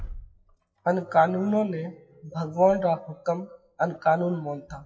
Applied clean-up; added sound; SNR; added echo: classical method WPE with log-MMSE.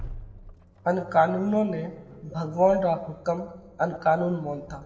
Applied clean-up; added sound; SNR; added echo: none; Accelerating, revving, vroom; 18 dB; reverberation time 1.3 s.